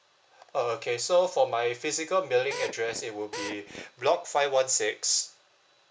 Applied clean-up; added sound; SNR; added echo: none; Drill; 11 dB; none.